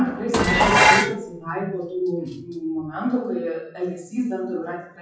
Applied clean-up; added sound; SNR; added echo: classical method WPE with log-MMSE.